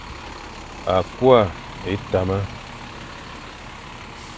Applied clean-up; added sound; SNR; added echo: none; Bus; 12 dB; none.